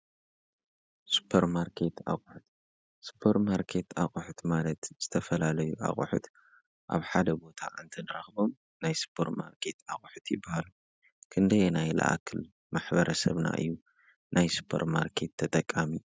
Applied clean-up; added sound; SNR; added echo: none; none; none; none.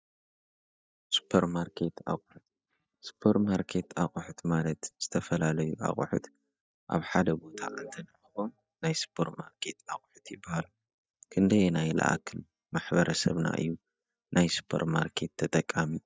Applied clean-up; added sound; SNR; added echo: neural mask model DeepFilterNet 3.